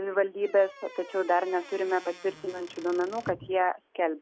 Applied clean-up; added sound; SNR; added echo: none; Squeak / Wood; 18 dB; none.